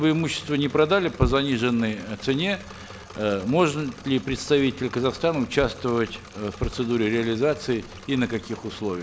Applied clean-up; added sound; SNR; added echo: none; Engine / Mechanisms; 18 dB; none.